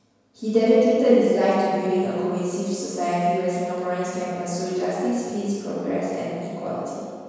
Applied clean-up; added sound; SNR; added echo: none; none; none; reverberation time 1.9 s.